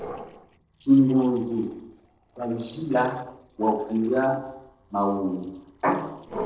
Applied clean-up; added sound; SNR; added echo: neural separator model SepFormer DNS4.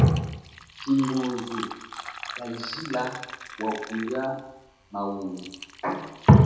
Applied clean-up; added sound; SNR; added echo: none; Fill (with liquid); 15 dB; reverberation time 0.8 s.